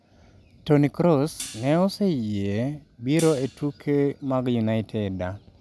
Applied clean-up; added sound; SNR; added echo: none; Hi-hat; 18 dB; none.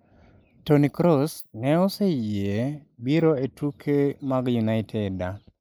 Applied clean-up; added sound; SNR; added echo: neural mask model Resemble Enhance denoiser.